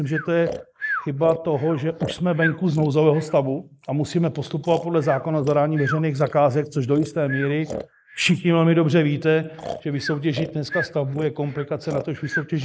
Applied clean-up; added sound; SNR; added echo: neural mask model Resemble Enhance denoiser.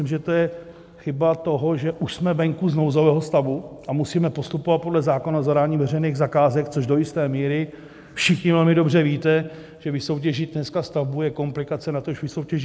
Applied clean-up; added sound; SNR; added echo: none; none; none; none.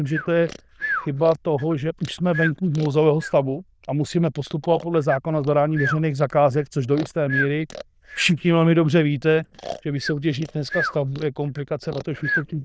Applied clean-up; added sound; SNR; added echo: neural diffusion model UNIVERSE++.